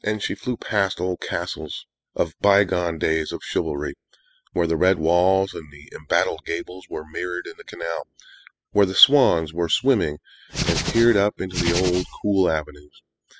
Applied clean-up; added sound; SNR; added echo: classical method spectral subtraction.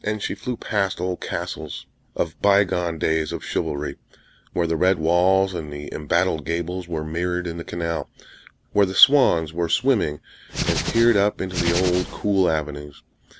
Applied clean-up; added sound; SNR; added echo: none; Hands; 4 dB; none.